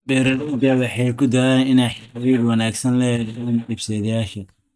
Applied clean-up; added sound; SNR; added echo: neural mask model DeepFilterNet 3.